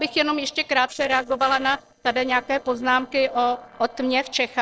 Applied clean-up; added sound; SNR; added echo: neural separator model SepFormer DNS4.